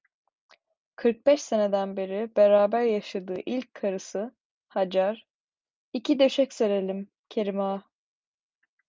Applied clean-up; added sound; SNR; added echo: none; none; none; none.